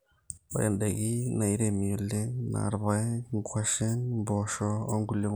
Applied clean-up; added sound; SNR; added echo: none; none; none; none.